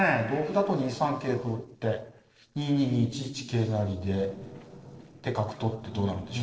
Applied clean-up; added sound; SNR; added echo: neural separator model SepFormer DNS4.